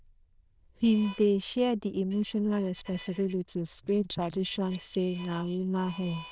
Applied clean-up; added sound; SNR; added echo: neural diffusion model UNIVERSE++.